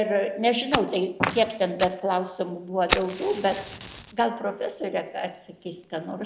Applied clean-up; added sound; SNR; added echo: none; Fire; 10 dB; none.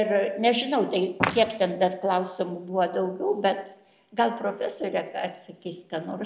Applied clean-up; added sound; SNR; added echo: none; none; none; none.